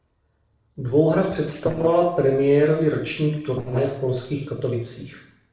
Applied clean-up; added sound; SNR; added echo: neural separator model SepFormer DNS4.